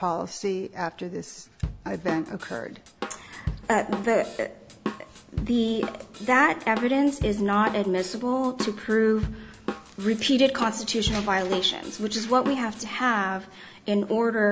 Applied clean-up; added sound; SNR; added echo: none; Drum / Drum kit; 10 dB; none.